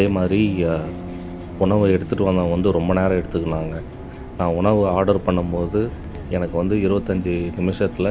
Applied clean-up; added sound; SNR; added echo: none; Bus; 12 dB; none.